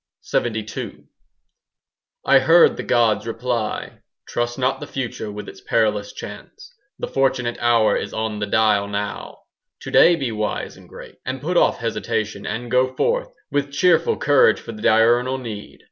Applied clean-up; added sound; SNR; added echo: none; none; none; none.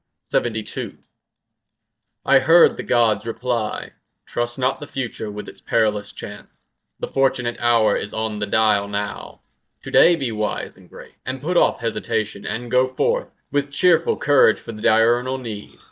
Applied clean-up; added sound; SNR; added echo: neural mask model DeepFilterNet 3.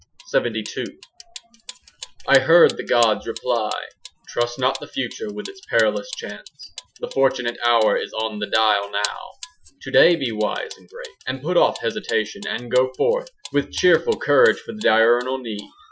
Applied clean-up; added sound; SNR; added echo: classical method Wiener filter.